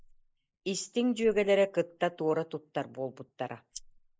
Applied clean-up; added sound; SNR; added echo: neural mask model Resemble Enhance denoiser.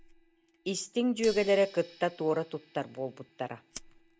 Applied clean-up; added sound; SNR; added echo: none; Fire + Crash cymbal; 19 dB; none.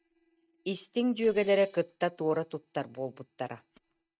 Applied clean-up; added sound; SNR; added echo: neural mask model RNNoise.